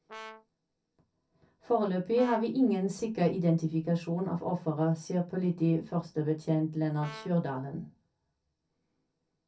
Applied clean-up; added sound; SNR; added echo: none; Brass instrument; 19 dB; reverberation time 0.3 s.